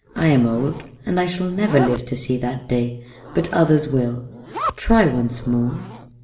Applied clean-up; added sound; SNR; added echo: none; Zipper (clothing); 13 dB; reverberation time 0.9 s.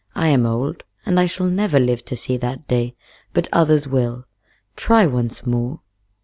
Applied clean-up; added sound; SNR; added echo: none; none; none; none.